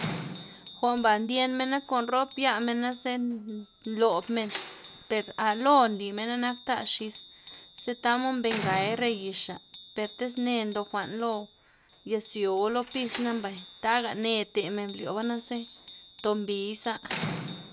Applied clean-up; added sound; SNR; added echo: none; Slam + Bicycle bell; 13 dB; none.